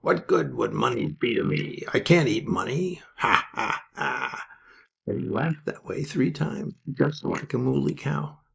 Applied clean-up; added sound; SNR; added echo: neural mask model Resemble Enhance denoiser.